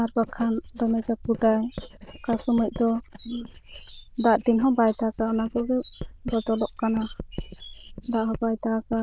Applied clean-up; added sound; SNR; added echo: neural diffusion model UNIVERSE++.